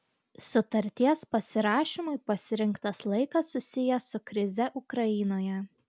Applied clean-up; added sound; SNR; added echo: none; none; none; none.